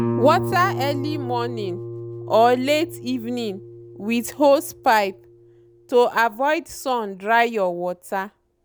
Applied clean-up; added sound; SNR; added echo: none; Guitar; 10 dB; none.